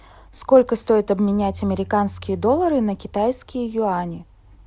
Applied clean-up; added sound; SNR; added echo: none; none; none; none.